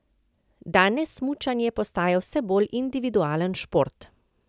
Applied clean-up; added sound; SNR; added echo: none; none; none; none.